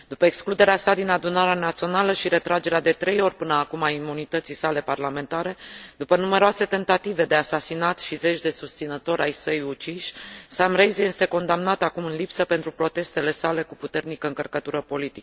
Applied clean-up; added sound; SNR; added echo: none; none; none; none.